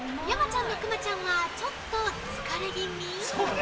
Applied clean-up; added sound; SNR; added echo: none; Wind; 7 dB; reverberation time 2.1 s.